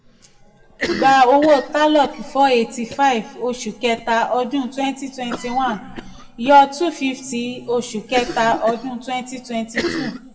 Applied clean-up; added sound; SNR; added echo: none; Cough; 13 dB; reverberation time 1.3 s.